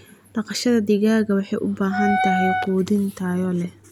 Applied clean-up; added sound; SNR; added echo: none; Wind instrument, woodwind instrument; 2 dB; none.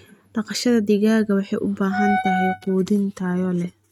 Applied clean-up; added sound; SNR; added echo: neural mask model RNNoise.